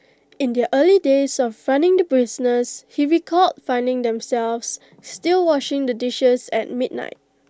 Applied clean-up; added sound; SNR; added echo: none; none; none; none.